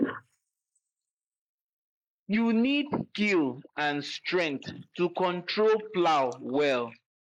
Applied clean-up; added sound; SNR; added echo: neural mask model Resemble Enhance denoiser.